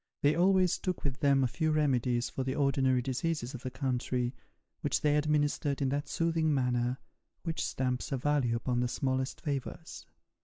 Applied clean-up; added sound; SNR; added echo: none; none; none; none.